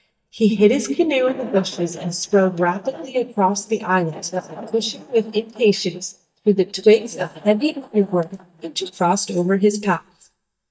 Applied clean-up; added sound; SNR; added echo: neural mask model DeepFilterNet 3.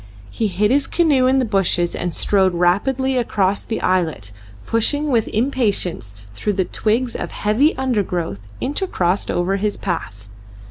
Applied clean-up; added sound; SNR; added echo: none; none; none; none.